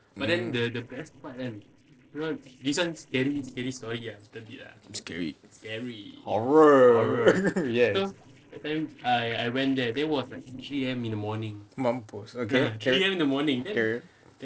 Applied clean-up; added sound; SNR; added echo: neural separator model SepFormer DNS4.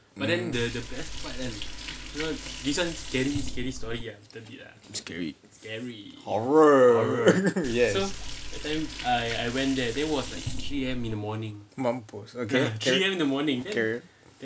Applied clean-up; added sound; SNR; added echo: none; Liquid; 7 dB; none.